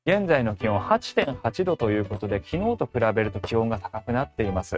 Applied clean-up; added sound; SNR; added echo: neural mask model RNNoise.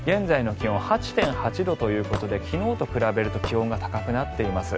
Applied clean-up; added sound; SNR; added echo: none; Hammer / Wood; 14 dB; none.